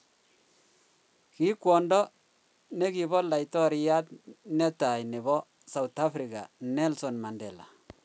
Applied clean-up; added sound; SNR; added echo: none; none; none; none.